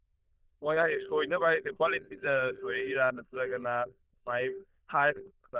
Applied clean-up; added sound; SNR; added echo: neural diffusion model UNIVERSE++.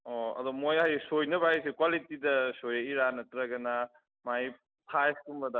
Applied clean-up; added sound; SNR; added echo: none; none; none; none.